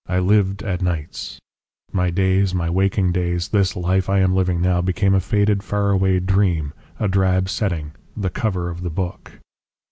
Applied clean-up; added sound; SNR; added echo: none; none; none; none.